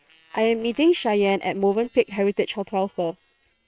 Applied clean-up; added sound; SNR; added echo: neural separator model SepFormer WHAM!.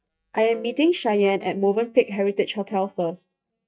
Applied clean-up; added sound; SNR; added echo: neural mask model DeepFilterNet 3.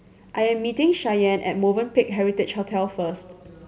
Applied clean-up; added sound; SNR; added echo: none; none; none; none.